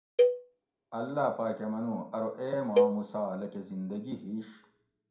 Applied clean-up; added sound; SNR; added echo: none; Cowbell; -3 dB; reverberation time 0.4 s.